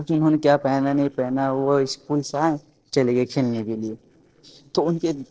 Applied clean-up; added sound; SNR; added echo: neural separator model SepFormer DNS4.